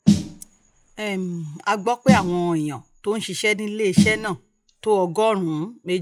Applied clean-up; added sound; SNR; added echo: classical method log-MMSE.